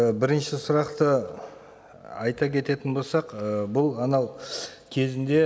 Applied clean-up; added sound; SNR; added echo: none; none; none; none.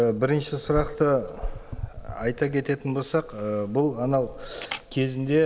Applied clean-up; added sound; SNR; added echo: none; Camera; 12 dB; none.